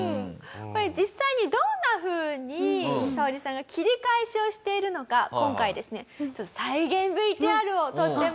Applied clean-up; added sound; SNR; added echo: none; none; none; none.